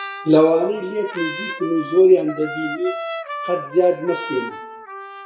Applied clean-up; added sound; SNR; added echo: classical method WPE with log-MMSE.